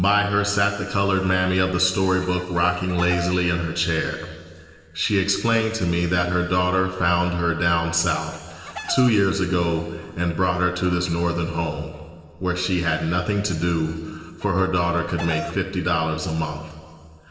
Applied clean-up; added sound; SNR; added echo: none; Chicken, rooster; 13 dB; reverberation time 2.9 s.